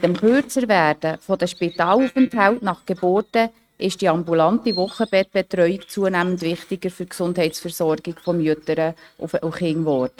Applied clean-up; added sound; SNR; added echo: neural mask model RNNoise.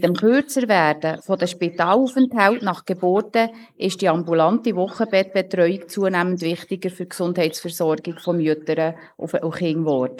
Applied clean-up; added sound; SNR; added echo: neural mask model Resemble Enhance denoiser.